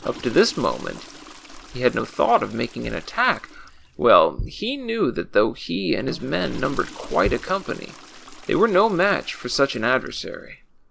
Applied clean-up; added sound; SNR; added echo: none; Bass drum + Toilet flush / Water; 17 dB; none.